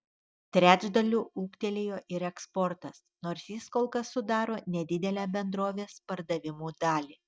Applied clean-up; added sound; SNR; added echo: neural mask model DeepFilterNet 3.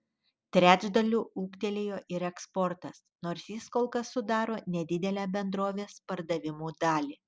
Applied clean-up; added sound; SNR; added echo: none; none; none; none.